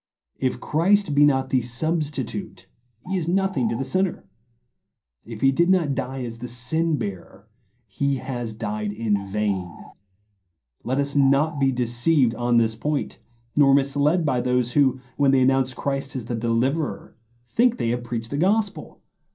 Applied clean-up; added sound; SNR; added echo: none; Bird; 19 dB; reverberation time 0.3 s.